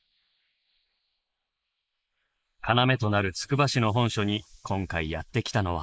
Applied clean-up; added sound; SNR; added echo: neural mask model Resemble Enhance denoiser.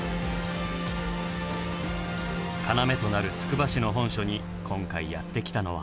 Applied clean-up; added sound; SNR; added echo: none; Wind instrument, woodwind instrument; 5 dB; none.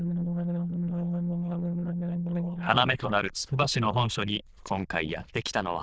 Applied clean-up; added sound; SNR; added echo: neural diffusion model UNIVERSE++.